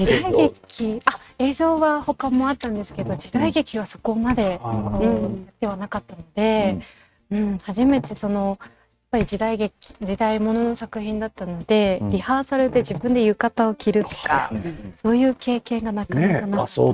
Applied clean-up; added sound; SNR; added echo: neural mask model RNNoise.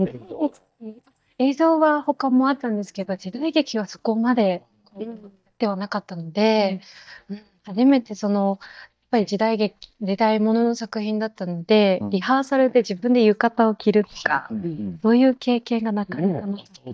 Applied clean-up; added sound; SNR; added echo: neural mask model DeepFilterNet 3.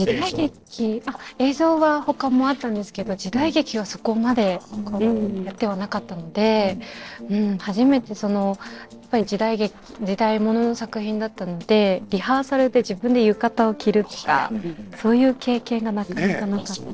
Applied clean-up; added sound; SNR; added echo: neural separator model SepFormer DNS4.